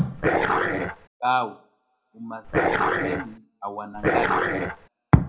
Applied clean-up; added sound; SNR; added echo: none; Dog; -4 dB; reverberation time 0.2 s.